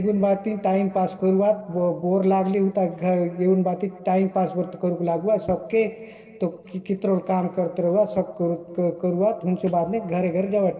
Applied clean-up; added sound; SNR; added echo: neural separator model SepFormer DNS4.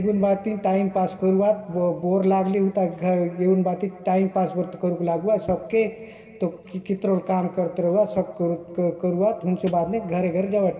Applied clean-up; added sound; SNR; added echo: none; Hi-hat; 18 dB; reverberation time 2.3 s.